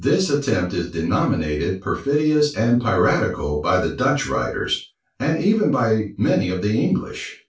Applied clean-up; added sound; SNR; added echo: none; none; none; reverberation time 0.2 s.